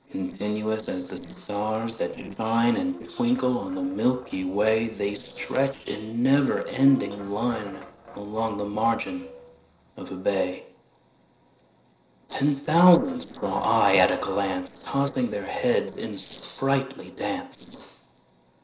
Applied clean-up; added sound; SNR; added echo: neural separator model SepFormer DNS4.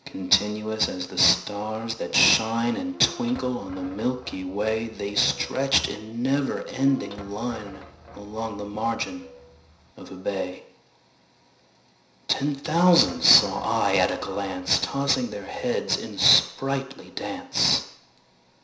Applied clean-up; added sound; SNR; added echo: none; Squeak / Thump, thud; 19 dB; reverberation time 0.5 s.